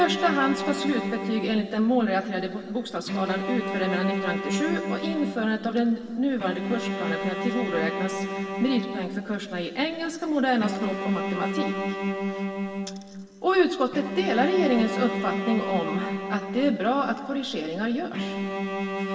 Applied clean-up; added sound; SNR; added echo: none; Bowed string instrument; 4 dB; reverberation time 2.6 s.